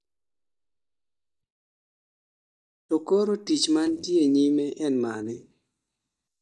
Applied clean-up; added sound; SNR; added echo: neural mask model DeepFilterNet 3.